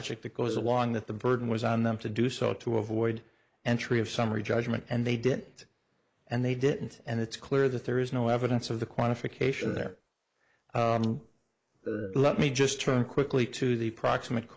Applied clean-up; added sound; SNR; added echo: neural mask model Resemble Enhance denoiser.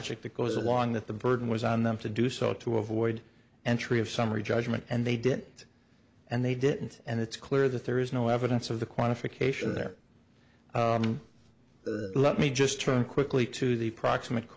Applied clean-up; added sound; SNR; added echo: none; Burping, eructation; 7 dB; none.